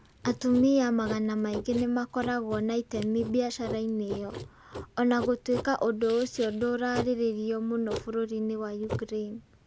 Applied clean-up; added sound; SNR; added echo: none; Writing; 12 dB; none.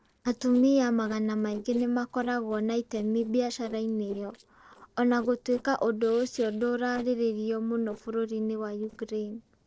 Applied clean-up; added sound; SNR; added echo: neural separator model SepFormer DNS4.